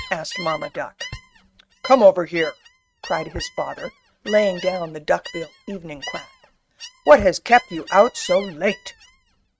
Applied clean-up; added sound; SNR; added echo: neural mask model RNNoise.